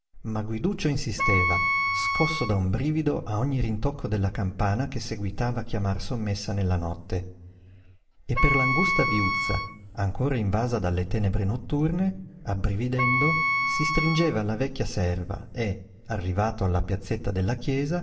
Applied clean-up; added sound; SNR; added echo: none; Wind instrument, woodwind instrument; 2 dB; reverberation time 1.8 s.